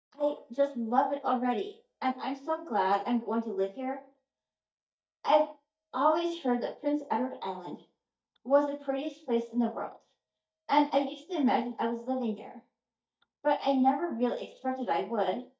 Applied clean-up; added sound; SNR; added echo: neural mask model DeepFilterNet 3.